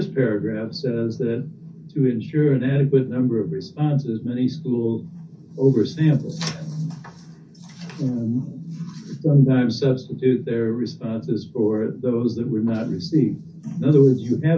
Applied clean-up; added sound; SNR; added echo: none; none; none; reverberation time 0.3 s.